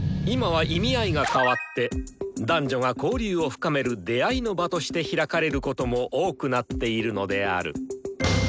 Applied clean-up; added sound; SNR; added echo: none; none; none; none.